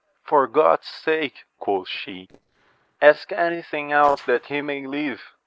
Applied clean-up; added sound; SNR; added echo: neural separator model SepFormer DNS4.